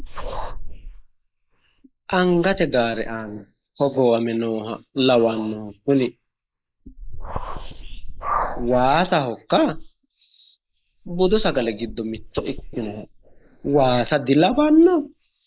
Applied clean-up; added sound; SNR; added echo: neural mask model Resemble Enhance denoiser.